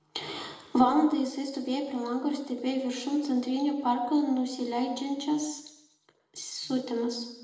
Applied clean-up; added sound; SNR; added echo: none; none; none; reverberation time 0.9 s.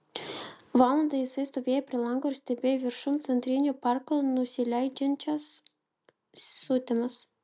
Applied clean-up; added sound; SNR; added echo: none; none; none; none.